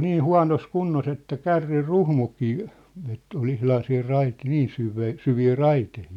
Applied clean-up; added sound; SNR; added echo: none; none; none; none.